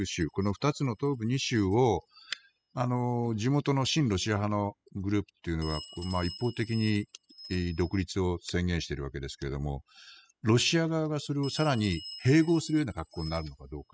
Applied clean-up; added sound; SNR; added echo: classical method spectral subtraction.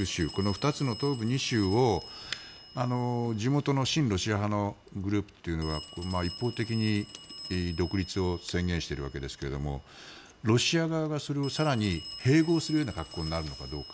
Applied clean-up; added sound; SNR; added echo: none; Telephone; 16 dB; none.